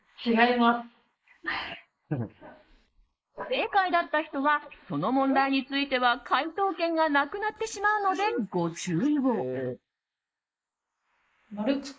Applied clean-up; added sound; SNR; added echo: neural mask model Resemble Enhance denoiser.